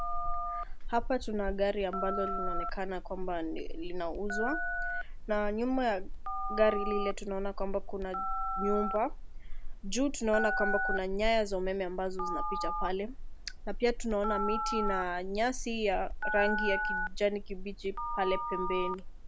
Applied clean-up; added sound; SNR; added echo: none; Telephone; 1 dB; none.